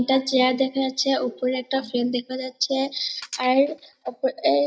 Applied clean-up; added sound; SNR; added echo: neural mask model DeepFilterNet 3.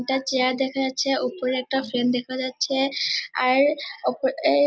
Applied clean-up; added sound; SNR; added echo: none; none; none; none.